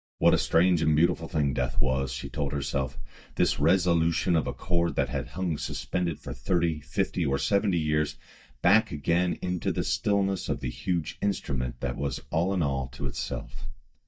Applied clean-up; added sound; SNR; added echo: neural mask model DeepFilterNet 3.